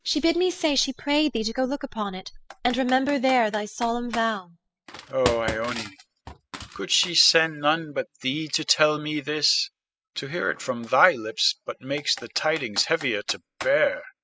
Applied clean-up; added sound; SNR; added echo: classical method spectral subtraction.